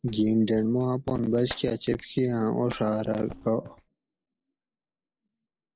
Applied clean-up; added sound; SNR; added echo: neural separator model SepFormer DNS4.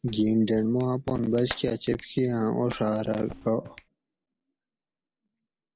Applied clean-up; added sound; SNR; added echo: none; Clapping; 17 dB; none.